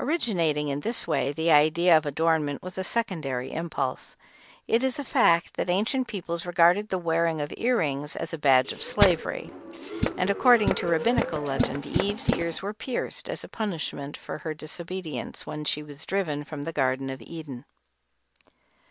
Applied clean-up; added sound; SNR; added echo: none; Tools; 2 dB; none.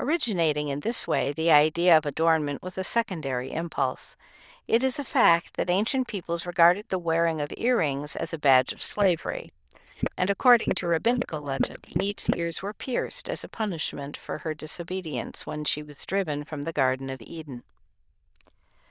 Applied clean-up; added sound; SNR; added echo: neural diffusion model UNIVERSE++.